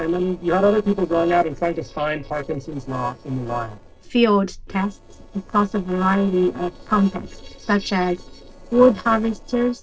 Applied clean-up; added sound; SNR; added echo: neural separator model SepFormer DNS4.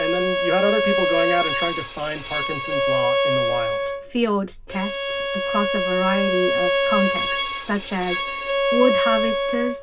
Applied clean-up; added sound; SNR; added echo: none; Bowed string instrument; -3 dB; reverberation time 0.4 s.